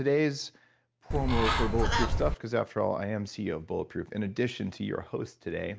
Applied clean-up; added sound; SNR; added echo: none; Bird; -4 dB; none.